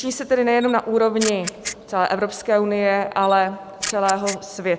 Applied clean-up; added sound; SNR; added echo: none; Camera; 12 dB; none.